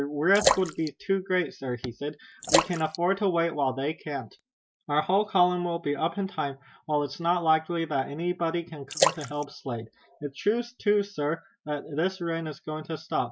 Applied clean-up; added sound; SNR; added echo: neural mask model Resemble Enhance denoiser.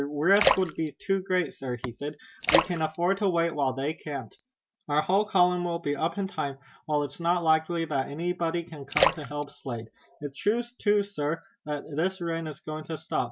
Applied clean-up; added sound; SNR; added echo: none; Splash, splatter; 3 dB; none.